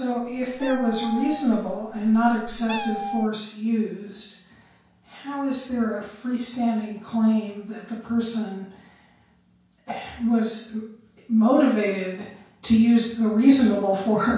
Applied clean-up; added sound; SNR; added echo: none; Meow; 11 dB; reverberation time 0.5 s.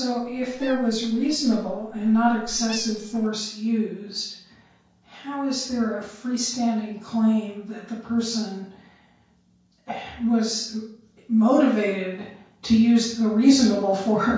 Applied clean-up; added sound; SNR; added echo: neural separator model SepFormer DNS4.